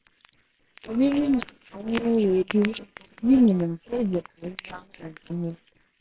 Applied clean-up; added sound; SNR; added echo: neural separator model SepFormer WHAMR!.